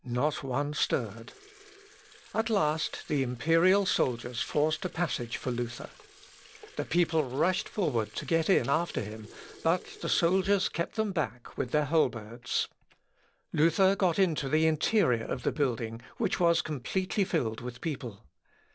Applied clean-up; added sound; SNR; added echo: neural separator model SepFormer DNS4.